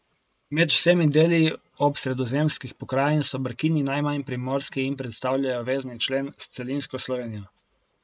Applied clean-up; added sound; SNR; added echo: none; none; none; none.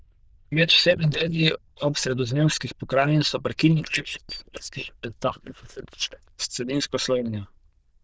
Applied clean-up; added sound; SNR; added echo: neural diffusion model UNIVERSE++.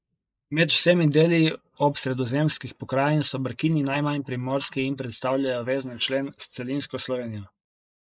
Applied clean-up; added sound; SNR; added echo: neural mask model Resemble Enhance denoiser.